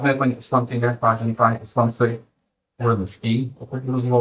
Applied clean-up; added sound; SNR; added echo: neural mask model DeepFilterNet 3.